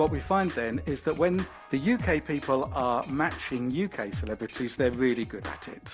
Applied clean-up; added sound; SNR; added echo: none; Drum kit; 11 dB; none.